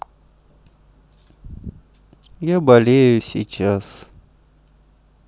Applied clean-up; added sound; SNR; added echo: none; none; none; none.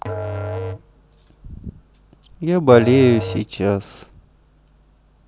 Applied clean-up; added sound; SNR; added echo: none; Musical instrument; 10 dB; none.